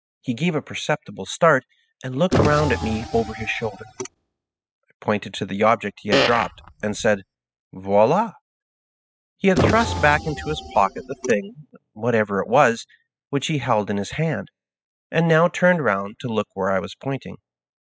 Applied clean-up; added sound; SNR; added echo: classical method spectral subtraction.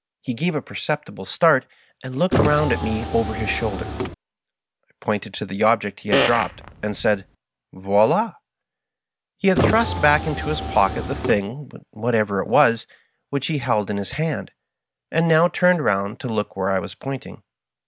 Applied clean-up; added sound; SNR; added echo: none; Fart + Car; 2 dB; none.